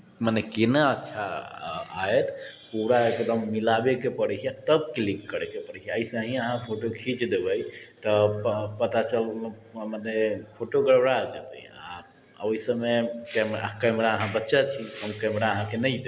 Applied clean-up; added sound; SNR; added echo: none; none; none; none.